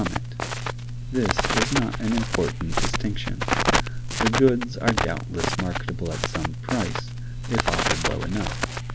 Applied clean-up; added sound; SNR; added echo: none; Crackle; -2 dB; none.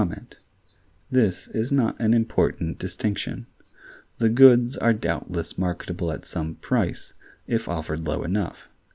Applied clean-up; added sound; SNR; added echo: none; none; none; none.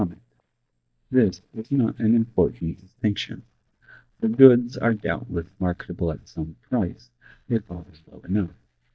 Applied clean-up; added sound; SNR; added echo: neural mask model DeepFilterNet 3.